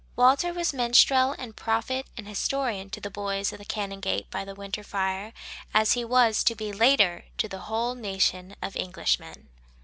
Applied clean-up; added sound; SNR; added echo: none; none; none; none.